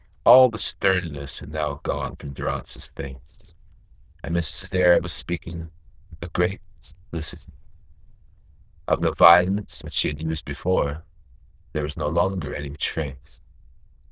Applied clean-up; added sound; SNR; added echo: neural diffusion model UNIVERSE++.